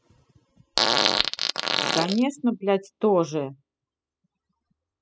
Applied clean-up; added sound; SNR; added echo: classical method spectral subtraction.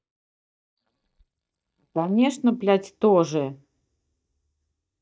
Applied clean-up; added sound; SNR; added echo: neural mask model DeepFilterNet 3.